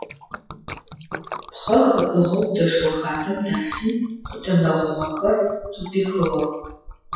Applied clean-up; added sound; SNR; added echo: classical method WPE with log-MMSE.